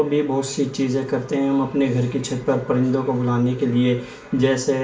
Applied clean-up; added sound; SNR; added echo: none; none; none; reverberation time 0.4 s.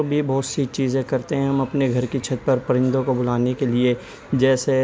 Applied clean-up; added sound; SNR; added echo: none; none; none; none.